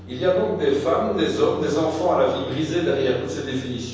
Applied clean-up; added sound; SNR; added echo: none; Microwave oven; 18 dB; reverberation time 1.1 s.